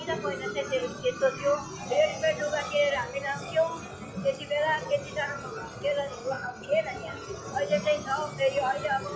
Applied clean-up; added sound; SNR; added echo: classical method log-MMSE.